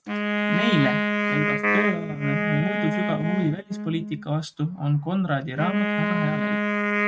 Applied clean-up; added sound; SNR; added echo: neural mask model RNNoise.